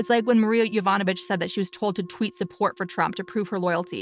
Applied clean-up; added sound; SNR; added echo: neural mask model RNNoise.